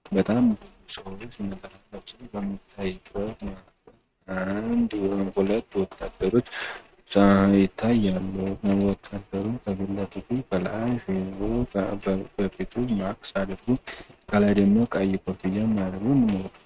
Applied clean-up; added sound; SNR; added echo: neural mask model RNNoise.